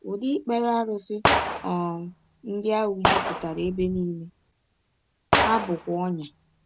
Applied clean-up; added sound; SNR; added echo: none; Gunshot, gunfire; 0 dB; none.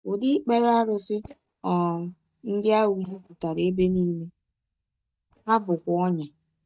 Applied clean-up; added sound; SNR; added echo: neural mask model DeepFilterNet 3.